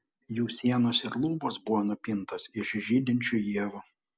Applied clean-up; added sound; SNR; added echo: none; none; none; none.